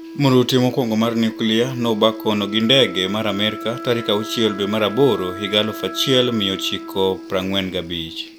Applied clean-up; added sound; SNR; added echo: none; Wind instrument, woodwind instrument; 13 dB; none.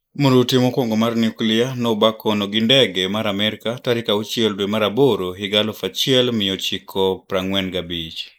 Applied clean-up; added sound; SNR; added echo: neural mask model Resemble Enhance denoiser.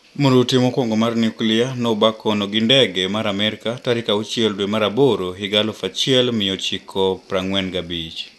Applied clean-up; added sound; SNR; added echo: none; none; none; none.